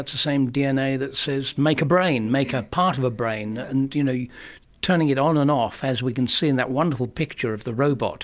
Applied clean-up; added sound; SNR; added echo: none; none; none; none.